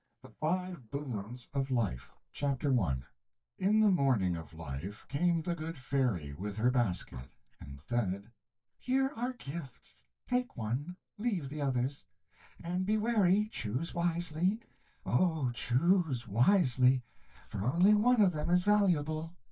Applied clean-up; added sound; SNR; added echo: neural mask model DeepFilterNet 3.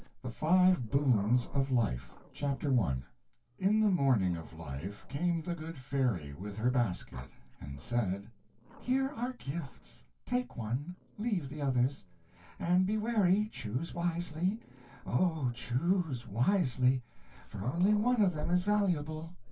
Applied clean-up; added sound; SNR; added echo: none; Growling; 14 dB; reverberation time 0.1 s.